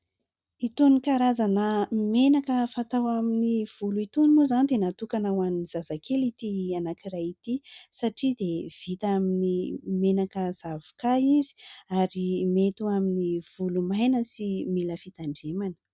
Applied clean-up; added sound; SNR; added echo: none; none; none; none.